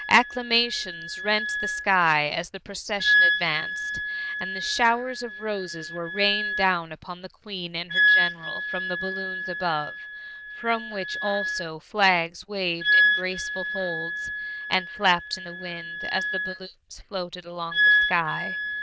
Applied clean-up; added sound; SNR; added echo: neural diffusion model UNIVERSE++.